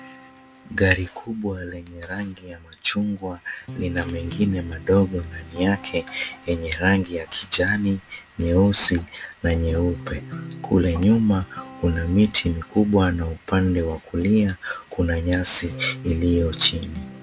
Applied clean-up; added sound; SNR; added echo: none; Guitar; 18 dB; none.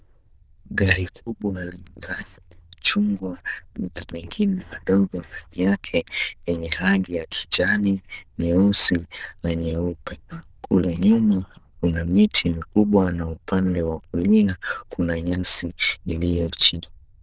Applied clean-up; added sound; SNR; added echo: neural diffusion model UNIVERSE++.